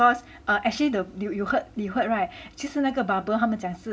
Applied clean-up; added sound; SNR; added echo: none; none; none; none.